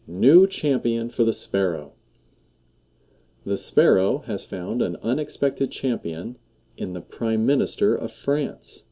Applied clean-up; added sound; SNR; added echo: none; none; none; none.